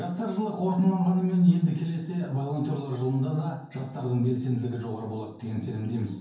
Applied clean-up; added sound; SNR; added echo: none; none; none; reverberation time 0.9 s.